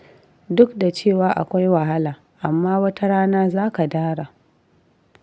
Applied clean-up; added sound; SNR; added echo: none; none; none; none.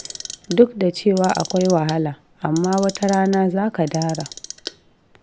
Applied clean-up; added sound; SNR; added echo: none; Clock; 16 dB; none.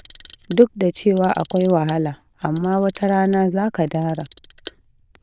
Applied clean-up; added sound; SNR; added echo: neural diffusion model UNIVERSE++.